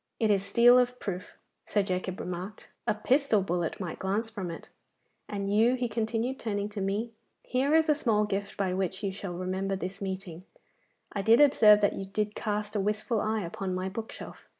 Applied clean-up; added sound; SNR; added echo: none; none; none; none.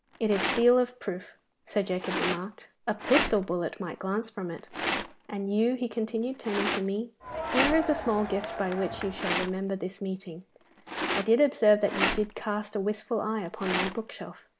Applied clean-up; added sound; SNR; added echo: none; Rattle + Crowd; 6 dB; none.